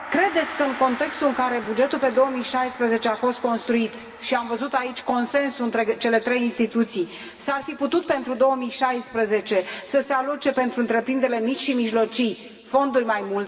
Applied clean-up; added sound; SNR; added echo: none; Gong; 18 dB; reverberation time 3.0 s.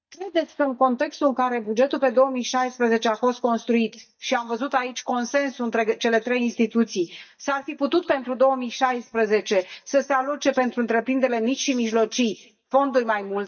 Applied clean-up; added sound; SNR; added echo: neural mask model DeepFilterNet 3.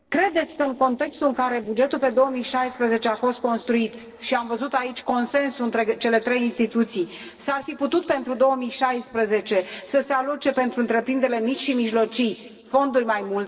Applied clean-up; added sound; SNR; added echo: neural separator model SepFormer DNS4.